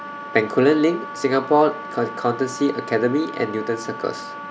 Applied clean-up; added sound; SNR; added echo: none; Wind instrument, woodwind instrument; 12 dB; none.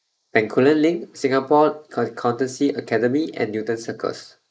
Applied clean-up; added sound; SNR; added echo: neural mask model Resemble Enhance denoiser.